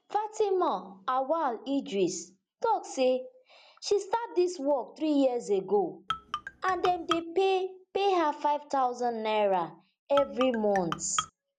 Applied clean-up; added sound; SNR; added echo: none; Marimba, xylophone; 7 dB; none.